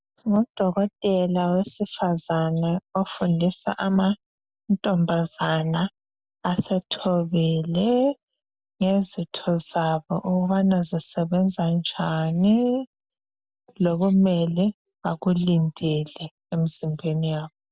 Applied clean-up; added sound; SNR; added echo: none; none; none; none.